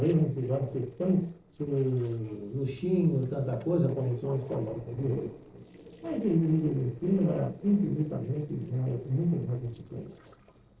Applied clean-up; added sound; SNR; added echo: neural separator model SepFormer DNS4.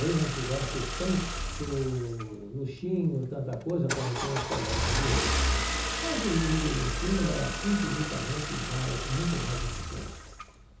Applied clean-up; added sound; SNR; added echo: none; Engine starting / Car; 1 dB; reverberation time 0.6 s.